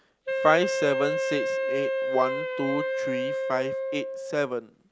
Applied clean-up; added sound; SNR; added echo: none; Wind instrument, woodwind instrument; 0 dB; none.